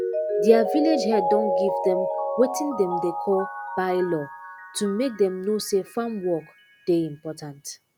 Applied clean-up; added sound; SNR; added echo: none; Mallet percussion; 4 dB; none.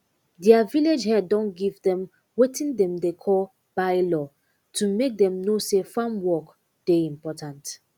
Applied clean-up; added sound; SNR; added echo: none; none; none; none.